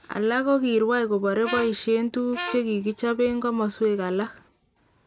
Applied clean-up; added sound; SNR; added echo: none; Harmonica; 10 dB; none.